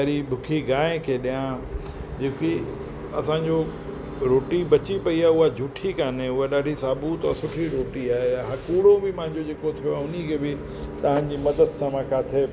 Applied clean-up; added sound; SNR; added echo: none; Bowed string instrument; 19 dB; none.